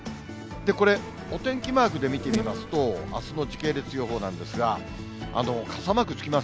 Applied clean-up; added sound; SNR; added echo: none; Insect; 9 dB; none.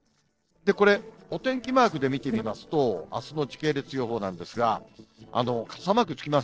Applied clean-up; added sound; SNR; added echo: neural separator model SepFormer DNS4.